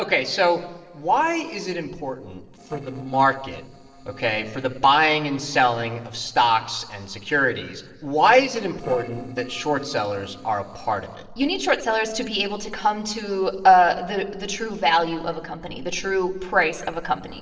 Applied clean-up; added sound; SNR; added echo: neural separator model SepFormer DNS4.